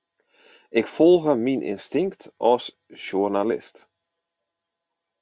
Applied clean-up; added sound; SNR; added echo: none; none; none; none.